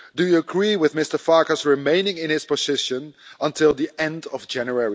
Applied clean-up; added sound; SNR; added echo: none; none; none; none.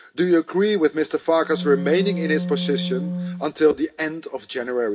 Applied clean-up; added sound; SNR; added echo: none; Wind instrument, woodwind instrument; 7 dB; reverberation time 0.3 s.